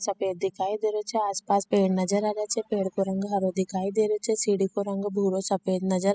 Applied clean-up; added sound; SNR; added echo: classical method spectral subtraction.